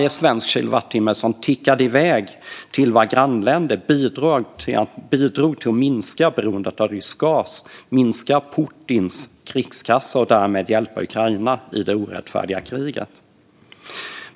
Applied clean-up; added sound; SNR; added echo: none; none; none; none.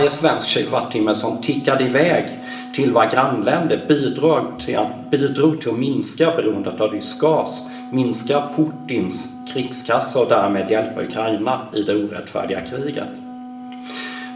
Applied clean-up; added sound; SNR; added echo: none; Wind instrument, woodwind instrument; 15 dB; reverberation time 0.7 s.